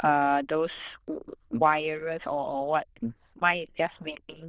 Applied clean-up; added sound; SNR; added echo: neural diffusion model UNIVERSE++.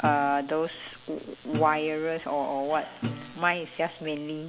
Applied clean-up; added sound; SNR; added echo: none; Guitar; 11 dB; none.